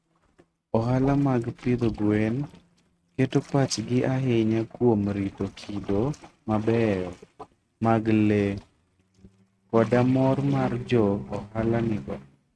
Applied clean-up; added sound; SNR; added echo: neural mask model RNNoise.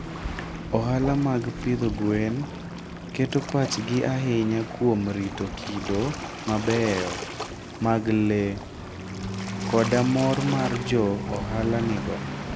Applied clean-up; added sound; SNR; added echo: none; Waves, surf; 7 dB; none.